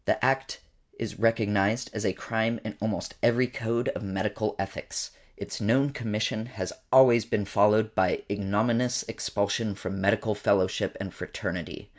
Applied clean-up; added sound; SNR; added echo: none; none; none; none.